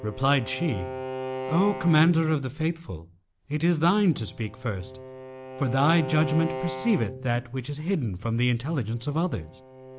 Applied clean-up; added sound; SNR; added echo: none; Bowed string instrument; 12 dB; none.